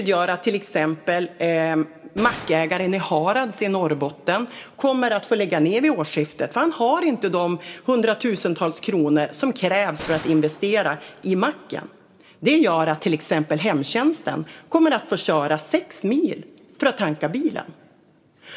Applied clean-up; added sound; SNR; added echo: none; Gunshot, gunfire; 17 dB; reverberation time 1.2 s.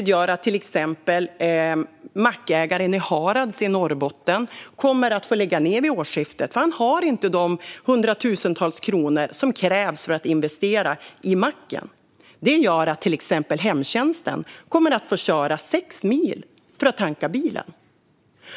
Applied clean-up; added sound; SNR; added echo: none; none; none; none.